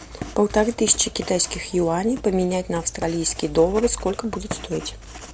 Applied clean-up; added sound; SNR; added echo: none; Writing; 14 dB; none.